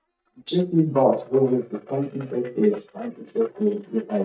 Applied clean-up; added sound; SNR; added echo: neural mask model DeepFilterNet 3.